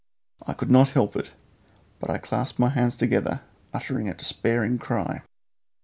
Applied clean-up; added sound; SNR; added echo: none; none; none; none.